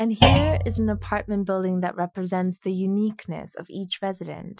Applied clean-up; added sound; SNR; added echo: classical method Wiener filter.